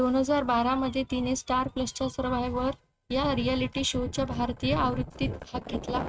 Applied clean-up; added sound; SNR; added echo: neural mask model RNNoise.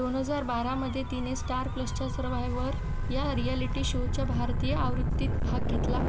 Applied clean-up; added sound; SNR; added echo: none; Gull, seagull / Waves, surf / Siren; -4 dB; none.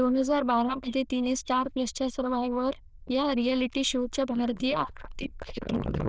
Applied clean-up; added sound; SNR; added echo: neural diffusion model UNIVERSE++.